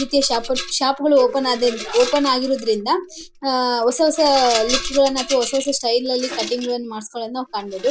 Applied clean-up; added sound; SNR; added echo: none; Rattle; 11 dB; none.